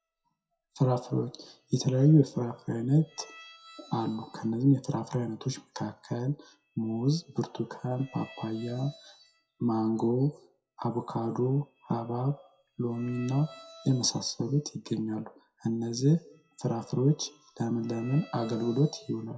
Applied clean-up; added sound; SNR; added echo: classical method WPE with log-MMSE.